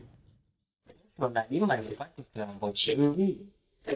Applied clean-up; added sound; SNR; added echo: neural mask model DeepFilterNet 3.